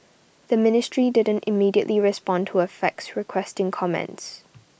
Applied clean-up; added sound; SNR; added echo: none; none; none; none.